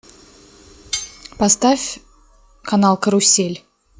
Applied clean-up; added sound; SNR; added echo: classical method log-MMSE.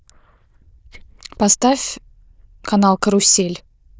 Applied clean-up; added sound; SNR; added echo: neural diffusion model UNIVERSE++.